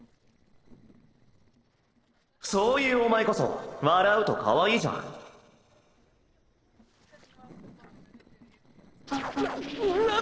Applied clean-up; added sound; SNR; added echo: neural separator model SepFormer DNS4.